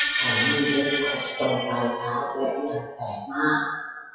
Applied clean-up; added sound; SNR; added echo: classical method WPE with log-MMSE.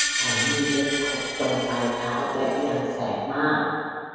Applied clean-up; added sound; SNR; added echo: none; Screech; 4 dB; reverberation time 1.9 s.